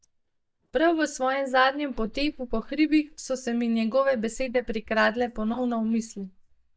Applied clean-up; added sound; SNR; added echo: neural mask model DeepFilterNet 3.